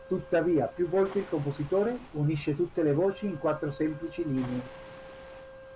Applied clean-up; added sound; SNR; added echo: none; Wind instrument, woodwind instrument + Waves, surf; 18 dB; none.